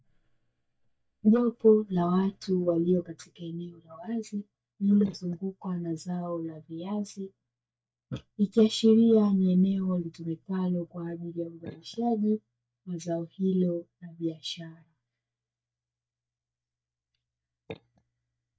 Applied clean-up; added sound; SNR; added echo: neural mask model DeepFilterNet 3.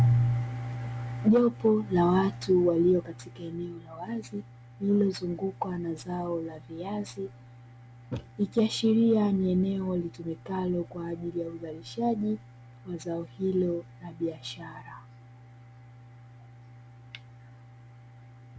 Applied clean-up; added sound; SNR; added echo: none; none; none; none.